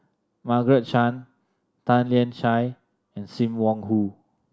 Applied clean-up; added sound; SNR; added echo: none; none; none; none.